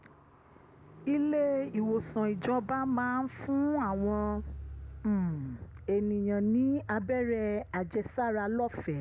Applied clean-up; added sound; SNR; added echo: none; Car; 15 dB; none.